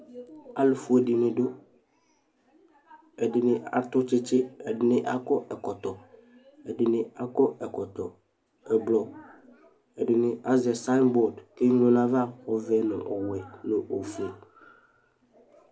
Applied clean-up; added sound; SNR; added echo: none; none; none; none.